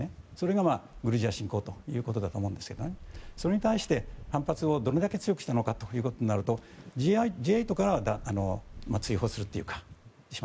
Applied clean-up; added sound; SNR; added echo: none; Wind; 17 dB; none.